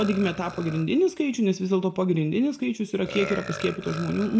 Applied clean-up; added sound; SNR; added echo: none; Burping, eructation; 14 dB; reverberation time 0.4 s.